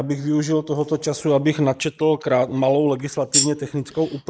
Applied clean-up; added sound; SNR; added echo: neural mask model Resemble Enhance denoiser.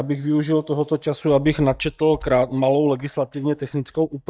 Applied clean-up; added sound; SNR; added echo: neural mask model DeepFilterNet 3.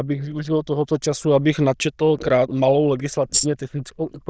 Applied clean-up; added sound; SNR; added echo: neural diffusion model UNIVERSE++.